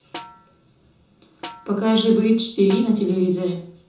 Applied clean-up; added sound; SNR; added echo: none; Snare drum; 19 dB; reverberation time 0.5 s.